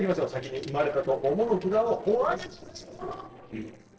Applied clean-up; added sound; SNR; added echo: neural separator model SepFormer DNS4.